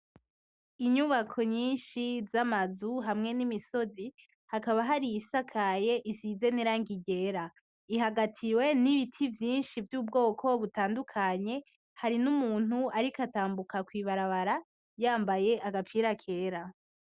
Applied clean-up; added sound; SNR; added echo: none; none; none; none.